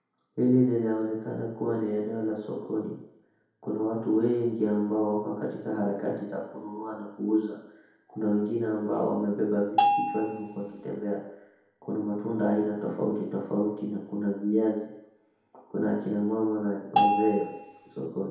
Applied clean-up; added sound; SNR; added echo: none; Bell; -2 dB; reverberation time 2.0 s.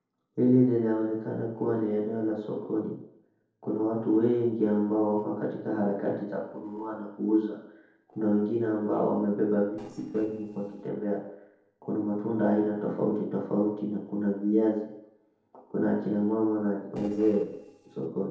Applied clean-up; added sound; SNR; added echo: neural separator model SepFormer DNS4.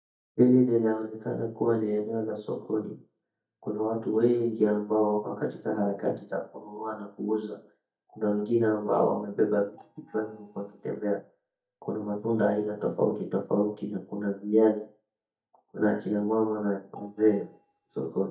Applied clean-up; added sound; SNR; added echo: neural mask model DeepFilterNet 3.